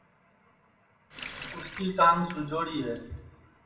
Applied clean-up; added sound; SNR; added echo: none; Water tap, faucet; 14 dB; reverberation time 0.7 s.